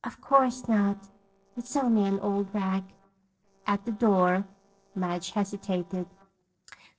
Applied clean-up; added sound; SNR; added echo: neural separator model SepFormer DNS4.